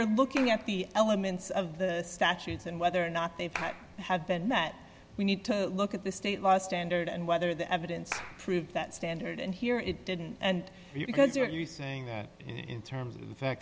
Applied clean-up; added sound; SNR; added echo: none; Clapping; 13 dB; none.